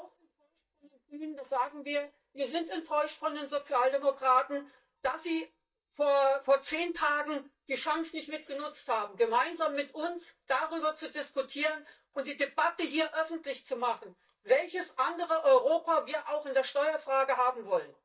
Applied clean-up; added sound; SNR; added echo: neural mask model DeepFilterNet 3.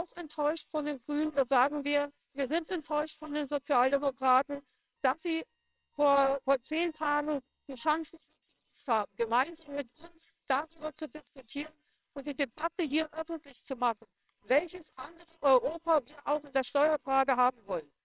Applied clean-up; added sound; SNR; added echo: neural separator model SepFormer WHAMR!.